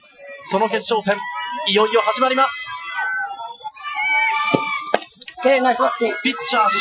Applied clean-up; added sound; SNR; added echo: classical method Wiener filter.